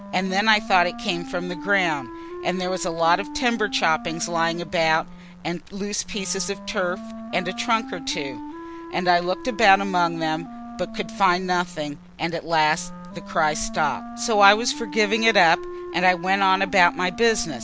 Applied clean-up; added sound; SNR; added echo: none; Wind instrument, woodwind instrument; 13 dB; none.